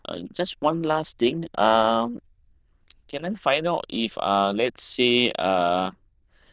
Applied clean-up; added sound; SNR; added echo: neural diffusion model UNIVERSE++.